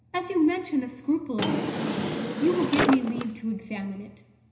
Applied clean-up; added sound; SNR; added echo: none; Drawer open or close; 2 dB; reverberation time 0.9 s.